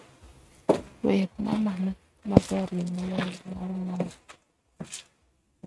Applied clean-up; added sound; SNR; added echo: neural mask model RNNoise.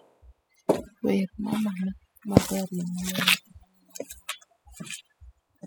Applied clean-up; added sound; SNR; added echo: classical method spectral subtraction.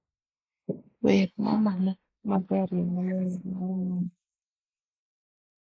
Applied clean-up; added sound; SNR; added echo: neural mask model Resemble Enhance denoiser.